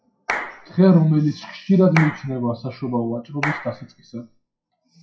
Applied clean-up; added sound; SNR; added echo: classical method WPE with log-MMSE.